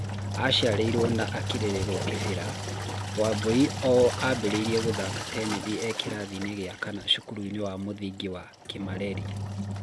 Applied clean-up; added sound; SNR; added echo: none; Engine; 5 dB; none.